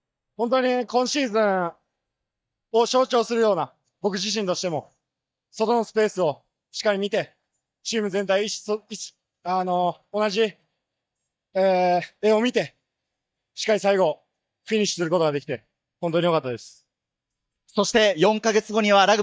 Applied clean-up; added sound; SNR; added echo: neural mask model DeepFilterNet 3.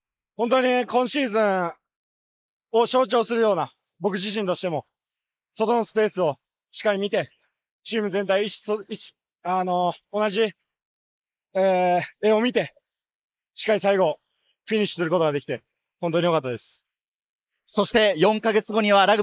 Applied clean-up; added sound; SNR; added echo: neural mask model Resemble Enhance denoiser.